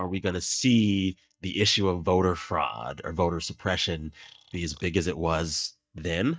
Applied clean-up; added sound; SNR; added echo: neural mask model DeepFilterNet 3.